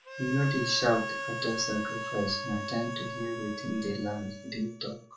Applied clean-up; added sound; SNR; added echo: none; Harmonica; 6 dB; reverberation time 0.3 s.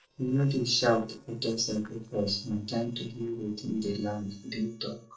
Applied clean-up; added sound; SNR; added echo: neural separator model SepFormer DNS4.